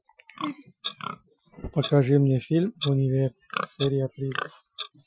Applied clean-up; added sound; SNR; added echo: classical method Wiener filter.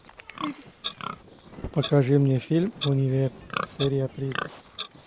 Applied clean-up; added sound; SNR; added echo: none; Clock + Livestock, farm animals, working animals; 10 dB; none.